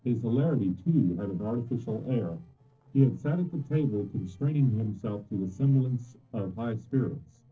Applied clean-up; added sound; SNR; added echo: neural separator model SepFormer DNS4.